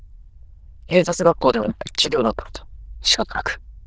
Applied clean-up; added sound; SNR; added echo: neural diffusion model UNIVERSE++.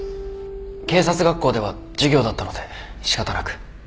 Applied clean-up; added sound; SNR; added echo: none; none; none; none.